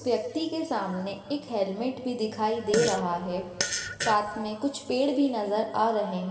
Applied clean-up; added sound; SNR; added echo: none; Fart; 5 dB; reverberation time 2.2 s.